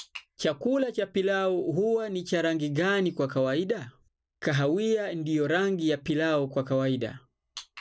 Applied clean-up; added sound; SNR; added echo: none; none; none; none.